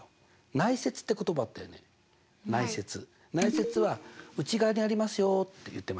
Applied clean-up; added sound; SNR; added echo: none; none; none; none.